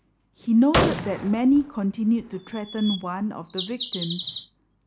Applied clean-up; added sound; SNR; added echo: none; Bird vocalization, bird call, bird song + Gunshot, gunfire; 5 dB; none.